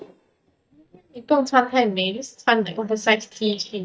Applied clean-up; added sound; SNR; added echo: neural mask model DeepFilterNet 3.